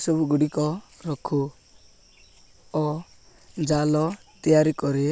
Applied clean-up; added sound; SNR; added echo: none; none; none; none.